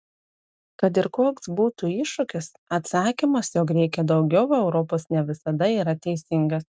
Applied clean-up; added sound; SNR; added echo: none; none; none; none.